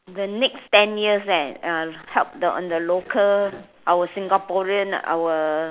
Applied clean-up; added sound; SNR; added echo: none; none; none; none.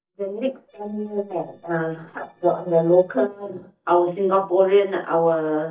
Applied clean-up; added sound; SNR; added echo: neural mask model DeepFilterNet 3.